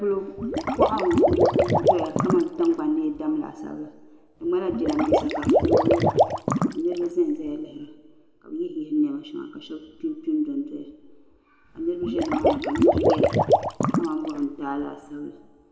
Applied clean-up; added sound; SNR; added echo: none; Water / Liquid; -4 dB; reverberation time 1.5 s.